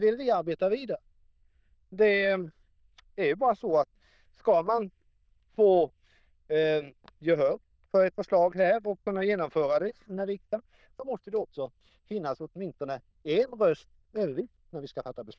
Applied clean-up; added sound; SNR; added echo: neural diffusion model UNIVERSE++.